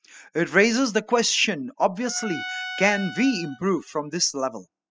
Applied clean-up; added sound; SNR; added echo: classical method spectral subtraction.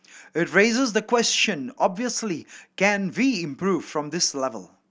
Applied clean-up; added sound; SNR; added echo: none; none; none; none.